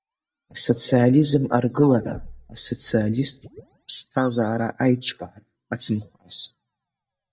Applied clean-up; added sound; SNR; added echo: neural mask model DeepFilterNet 3.